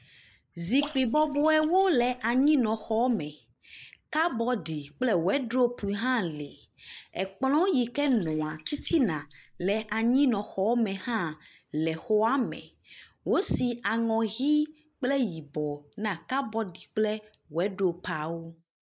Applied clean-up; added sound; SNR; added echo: neural mask model Resemble Enhance denoiser.